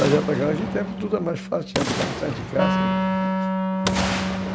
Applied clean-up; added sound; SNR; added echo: none; Boom + Wind instrument, woodwind instrument; -2 dB; none.